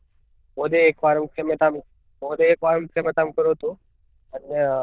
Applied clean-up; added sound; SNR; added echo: neural diffusion model UNIVERSE++.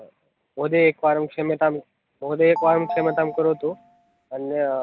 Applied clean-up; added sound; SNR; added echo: none; Telephone; 11 dB; none.